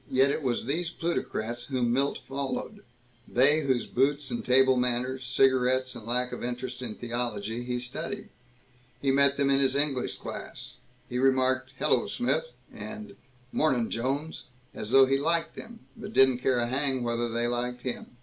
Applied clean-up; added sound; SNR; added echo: none; none; none; none.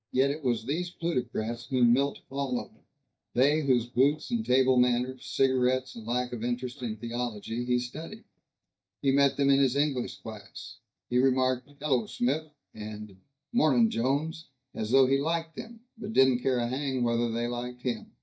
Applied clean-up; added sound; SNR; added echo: neural mask model DeepFilterNet 3.